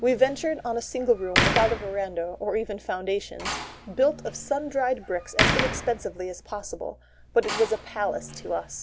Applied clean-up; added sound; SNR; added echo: none; Slam; 4 dB; none.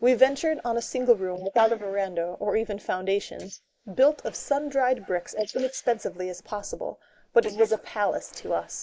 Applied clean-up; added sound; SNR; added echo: neural mask model Resemble Enhance denoiser.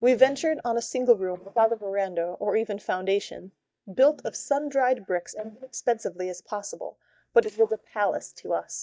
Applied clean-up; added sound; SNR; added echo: neural mask model DeepFilterNet 3.